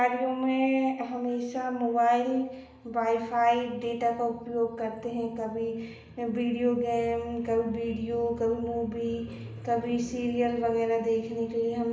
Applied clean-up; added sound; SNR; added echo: none; none; none; reverberation time 0.8 s.